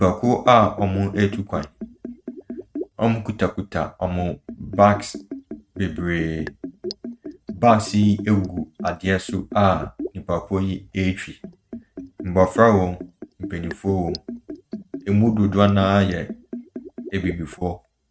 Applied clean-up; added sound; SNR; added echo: neural mask model RNNoise.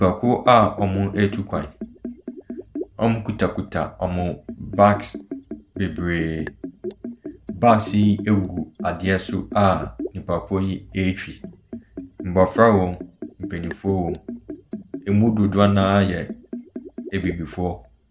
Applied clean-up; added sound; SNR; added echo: none; Liquid; 13 dB; none.